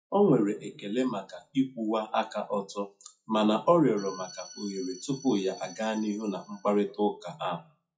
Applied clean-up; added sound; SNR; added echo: classical method WPE with log-MMSE.